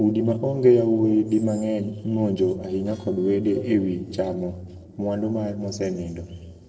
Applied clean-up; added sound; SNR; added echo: neural separator model SepFormer DNS4.